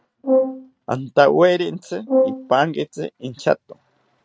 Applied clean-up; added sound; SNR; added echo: neural mask model RNNoise.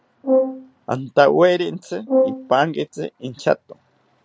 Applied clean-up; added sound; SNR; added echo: none; Brass instrument; 3 dB; none.